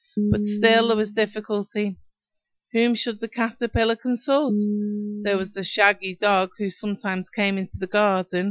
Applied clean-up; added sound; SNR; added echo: classical method Wiener filter.